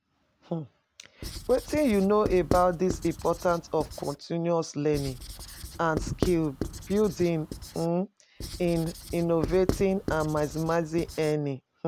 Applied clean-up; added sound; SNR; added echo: none; Writing; 9 dB; none.